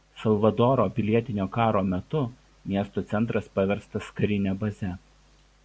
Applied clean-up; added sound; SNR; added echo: none; none; none; none.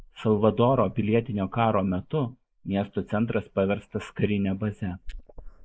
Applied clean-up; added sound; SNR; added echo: neural mask model Resemble Enhance denoiser.